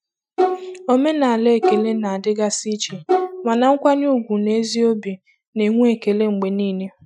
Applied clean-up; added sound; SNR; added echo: classical method Wiener filter.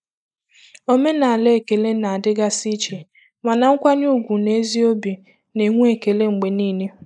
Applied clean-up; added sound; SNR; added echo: neural mask model Resemble Enhance denoiser.